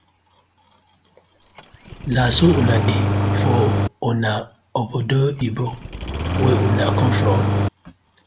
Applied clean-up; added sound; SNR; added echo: none; Engine starting; -2 dB; none.